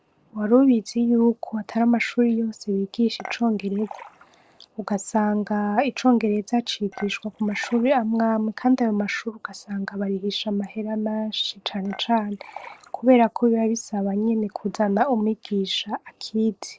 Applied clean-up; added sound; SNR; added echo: neural separator model SepFormer DNS4.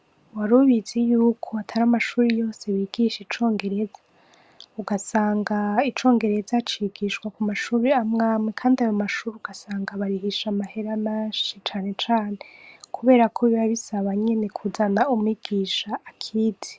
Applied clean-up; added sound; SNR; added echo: none; none; none; none.